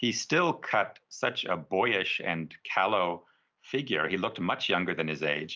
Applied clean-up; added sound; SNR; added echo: none; none; none; none.